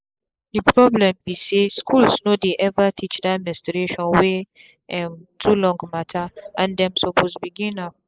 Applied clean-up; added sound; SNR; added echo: neural mask model Resemble Enhance denoiser.